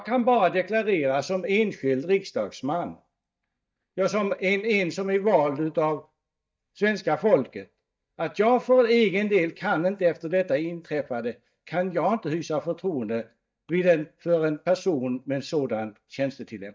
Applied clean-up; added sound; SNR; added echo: neural mask model DeepFilterNet 3.